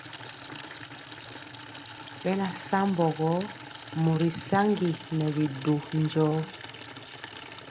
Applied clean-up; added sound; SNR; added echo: none; Water tap, faucet / Liquid; 14 dB; none.